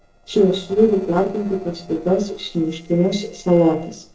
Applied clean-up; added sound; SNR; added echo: neural separator model SepFormer DNS4.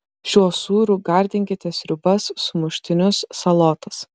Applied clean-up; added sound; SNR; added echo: none; none; none; none.